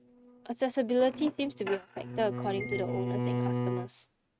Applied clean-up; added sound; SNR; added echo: neural mask model RNNoise.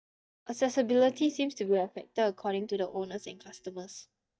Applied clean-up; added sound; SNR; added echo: neural mask model DeepFilterNet 3.